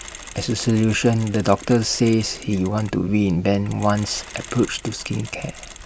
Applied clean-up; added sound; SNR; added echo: none; Mechanisms; 19 dB; none.